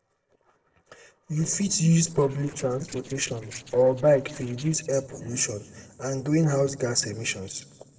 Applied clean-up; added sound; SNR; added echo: neural separator model SepFormer DNS4.